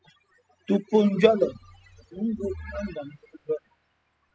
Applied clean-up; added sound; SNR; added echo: classical method spectral subtraction.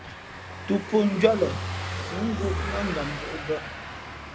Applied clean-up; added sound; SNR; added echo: none; Car passing by / Engine; 6 dB; none.